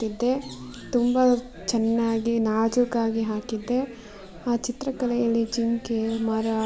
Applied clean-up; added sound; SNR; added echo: none; none; none; none.